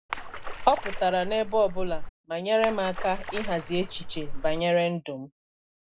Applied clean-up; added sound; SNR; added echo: none; Splash, splatter; 4 dB; none.